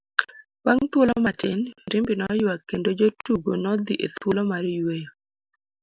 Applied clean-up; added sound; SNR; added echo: none; none; none; none.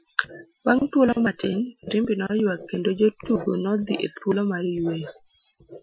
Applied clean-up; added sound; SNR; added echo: classical method Wiener filter.